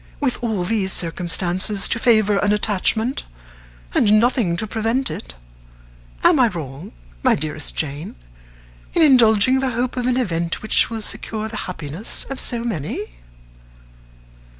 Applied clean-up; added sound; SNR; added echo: none; none; none; none.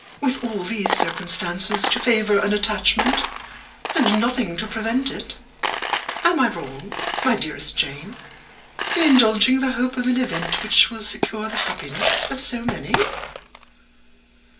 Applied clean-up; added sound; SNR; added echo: none; Coin (dropping); 6 dB; reverberation time 0.3 s.